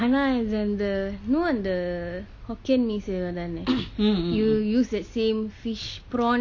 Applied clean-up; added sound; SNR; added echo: none; none; none; none.